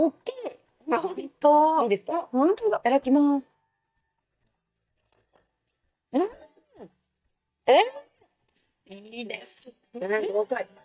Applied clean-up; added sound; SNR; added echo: neural mask model DeepFilterNet 3.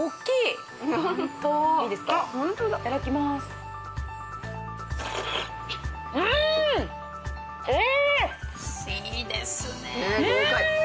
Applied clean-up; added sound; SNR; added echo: none; none; none; none.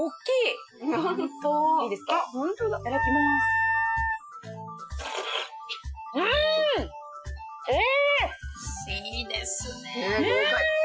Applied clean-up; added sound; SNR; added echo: classical method Wiener filter.